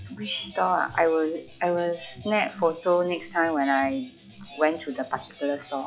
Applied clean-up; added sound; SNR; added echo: classical method log-MMSE.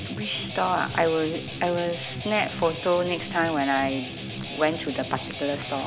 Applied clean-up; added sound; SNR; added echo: none; Guitar; 9 dB; none.